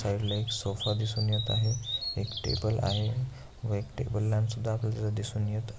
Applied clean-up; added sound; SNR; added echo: none; Bird vocalization, bird call, bird song; 10 dB; none.